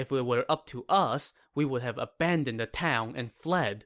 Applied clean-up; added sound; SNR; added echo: none; none; none; none.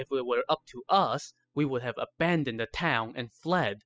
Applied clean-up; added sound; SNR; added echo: classical method spectral subtraction.